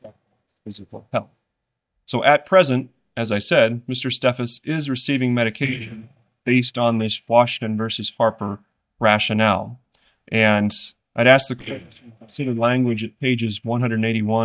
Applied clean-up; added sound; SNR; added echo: neural mask model DeepFilterNet 3.